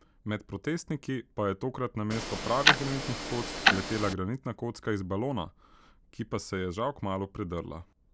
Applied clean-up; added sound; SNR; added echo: none; Tick-tock; -5 dB; none.